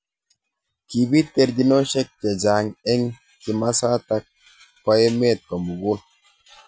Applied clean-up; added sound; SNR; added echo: none; none; none; none.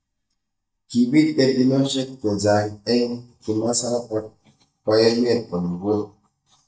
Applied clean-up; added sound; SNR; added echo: neural mask model DeepFilterNet 3.